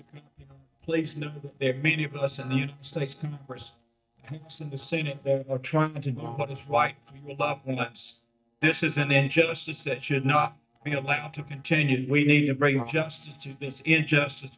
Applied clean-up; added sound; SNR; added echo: neural mask model DeepFilterNet 3.